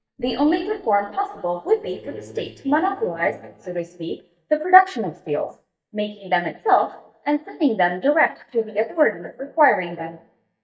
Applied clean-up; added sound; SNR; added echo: neural mask model DeepFilterNet 3.